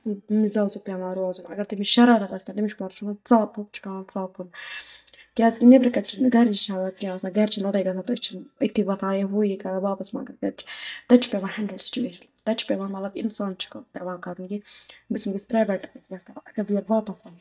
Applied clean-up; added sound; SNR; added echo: neural mask model DeepFilterNet 3.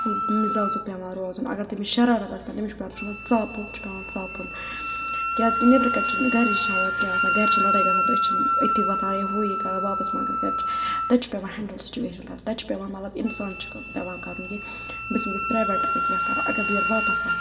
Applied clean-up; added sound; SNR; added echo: none; Wind instrument, woodwind instrument; -1 dB; reverberation time 1.6 s.